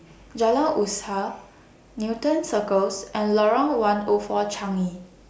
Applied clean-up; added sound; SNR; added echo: none; none; none; none.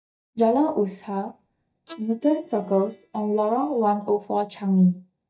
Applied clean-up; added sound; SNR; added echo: neural mask model DeepFilterNet 3.